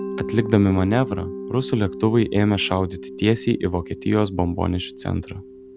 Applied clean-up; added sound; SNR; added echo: none; Mallet percussion; 11 dB; none.